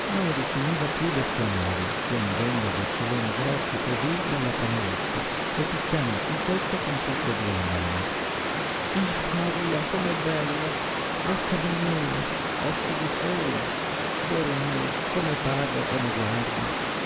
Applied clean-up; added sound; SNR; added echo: none; Stream / Liquid; -2 dB; none.